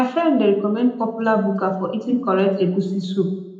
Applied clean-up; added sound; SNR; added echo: none; none; none; reverberation time 0.7 s.